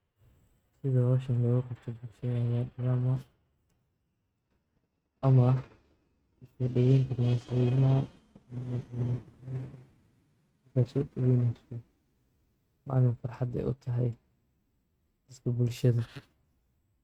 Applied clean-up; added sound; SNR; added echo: neural mask model RNNoise.